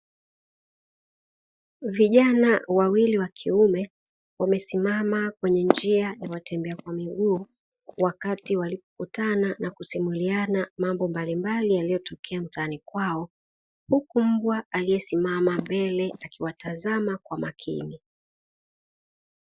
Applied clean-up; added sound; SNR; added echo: neural mask model DeepFilterNet 3.